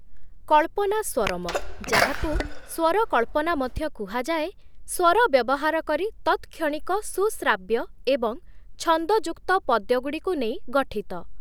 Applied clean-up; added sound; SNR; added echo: none; Sneeze; 5 dB; none.